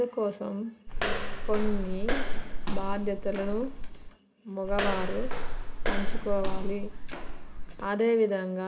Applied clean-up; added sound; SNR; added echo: none; Walk, footsteps; -5 dB; reverberation time 0.6 s.